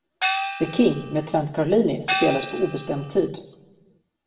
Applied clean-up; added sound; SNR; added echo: none; Gong; 3 dB; reverberation time 0.7 s.